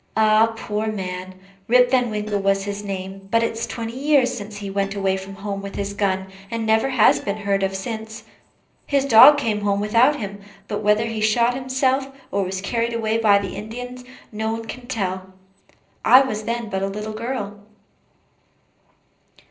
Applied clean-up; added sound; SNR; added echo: neural separator model SepFormer DNS4.